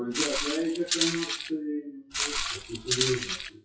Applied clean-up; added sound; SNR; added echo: classical method WPE with log-MMSE.